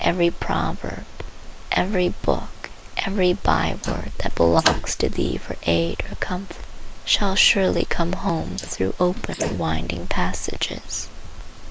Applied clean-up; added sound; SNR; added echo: neural mask model Resemble Enhance denoiser.